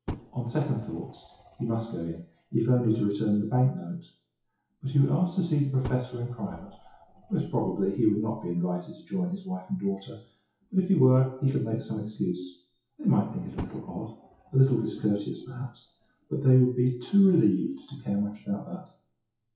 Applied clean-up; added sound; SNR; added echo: classical method WPE with log-MMSE.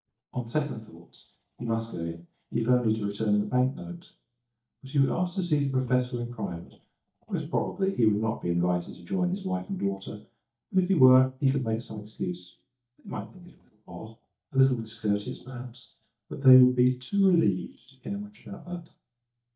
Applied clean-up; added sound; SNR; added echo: neural mask model DeepFilterNet 3.